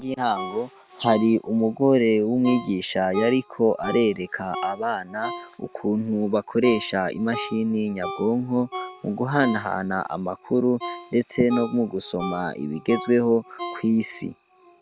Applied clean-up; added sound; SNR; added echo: none; Ringtone; 14 dB; none.